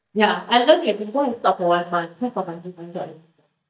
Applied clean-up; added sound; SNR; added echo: neural mask model DeepFilterNet 3.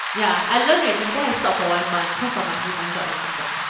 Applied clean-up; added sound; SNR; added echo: none; Rain; 3 dB; reverberation time 1.1 s.